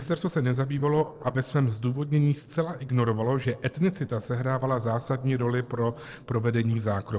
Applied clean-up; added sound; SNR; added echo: neural separator model SepFormer DNS4.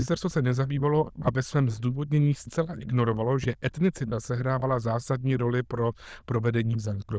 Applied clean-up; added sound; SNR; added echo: neural diffusion model UNIVERSE++.